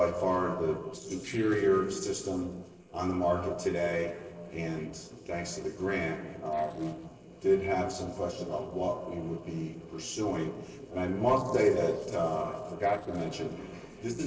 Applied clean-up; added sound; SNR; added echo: neural separator model SepFormer DNS4.